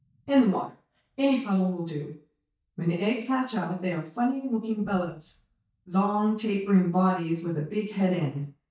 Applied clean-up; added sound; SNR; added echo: neural mask model DeepFilterNet 3.